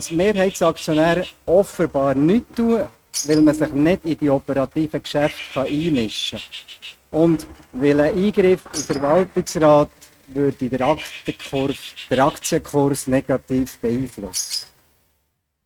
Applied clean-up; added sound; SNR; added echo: neural mask model RNNoise.